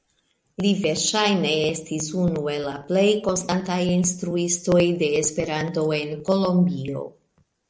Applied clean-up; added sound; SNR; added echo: none; none; none; none.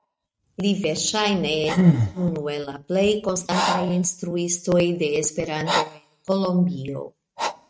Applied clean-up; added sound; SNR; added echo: neural mask model RNNoise.